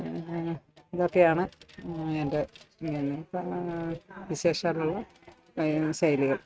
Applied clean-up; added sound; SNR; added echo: neural mask model RNNoise.